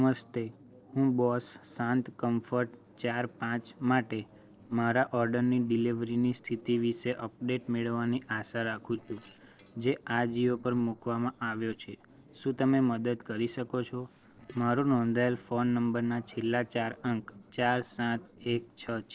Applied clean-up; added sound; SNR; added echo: neural separator model SepFormer DNS4.